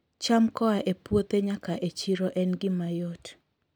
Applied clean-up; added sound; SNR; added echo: none; none; none; none.